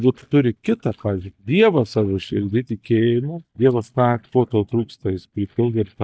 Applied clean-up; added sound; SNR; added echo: neural mask model DeepFilterNet 3.